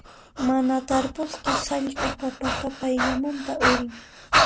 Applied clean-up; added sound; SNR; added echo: none; Breathing; 1 dB; none.